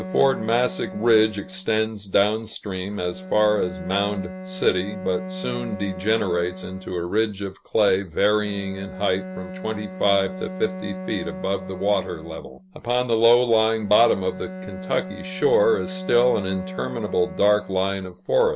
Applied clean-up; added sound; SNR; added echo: none; Bowed string instrument; 12 dB; none.